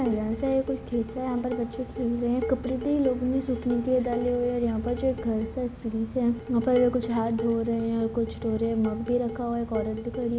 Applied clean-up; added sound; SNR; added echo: none; Dishes, pots, and pans; 12 dB; none.